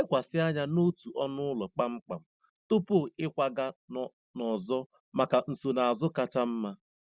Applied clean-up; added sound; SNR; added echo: none; none; none; none.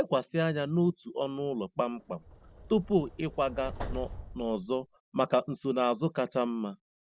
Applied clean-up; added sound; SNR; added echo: none; Subway, metro, underground; 12 dB; none.